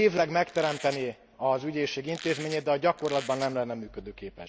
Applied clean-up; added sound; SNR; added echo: none; Squeak; 14 dB; none.